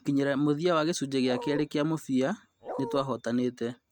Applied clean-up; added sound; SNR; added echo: neural mask model RNNoise.